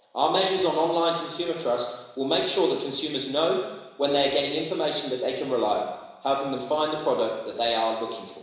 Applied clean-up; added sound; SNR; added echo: none; none; none; reverberation time 1.0 s.